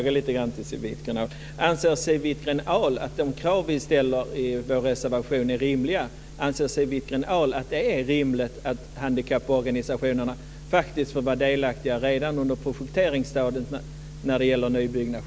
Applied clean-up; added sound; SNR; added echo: none; none; none; none.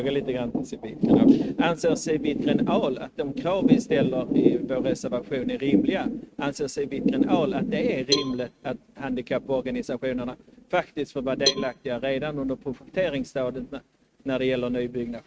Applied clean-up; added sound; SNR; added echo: neural mask model RNNoise.